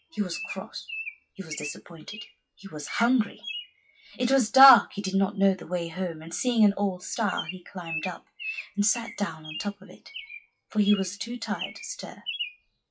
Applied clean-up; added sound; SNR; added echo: classical method WPE with log-MMSE.